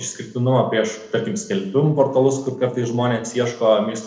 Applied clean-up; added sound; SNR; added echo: neural separator model SepFormer DNS4.